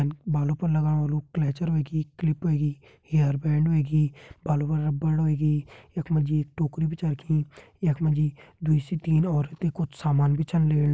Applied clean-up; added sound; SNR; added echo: none; none; none; none.